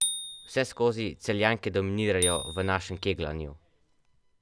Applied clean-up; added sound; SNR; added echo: none; Bicycle bell; 7 dB; none.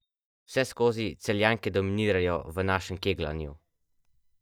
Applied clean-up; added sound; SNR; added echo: neural mask model DeepFilterNet 3.